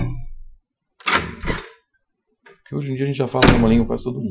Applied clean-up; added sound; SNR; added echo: classical method Wiener filter.